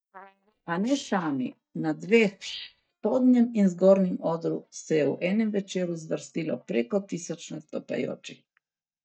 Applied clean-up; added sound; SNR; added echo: neural mask model DeepFilterNet 3.